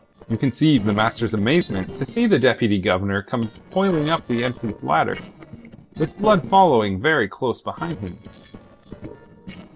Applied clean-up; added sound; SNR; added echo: neural separator model SepFormer DNS4.